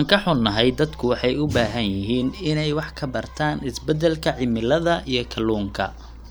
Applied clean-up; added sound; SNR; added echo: none; Mechanical fan; 17 dB; none.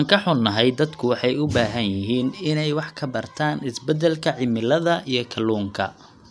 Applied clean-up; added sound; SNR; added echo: none; none; none; none.